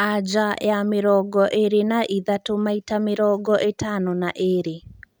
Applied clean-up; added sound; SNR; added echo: none; none; none; none.